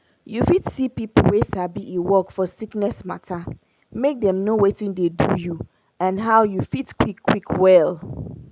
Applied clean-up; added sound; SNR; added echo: none; none; none; none.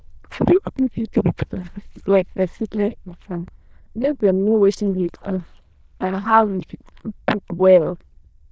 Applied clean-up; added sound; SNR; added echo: neural diffusion model UNIVERSE++.